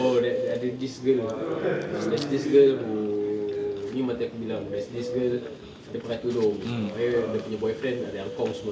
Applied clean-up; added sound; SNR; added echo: none; Bird; 12 dB; none.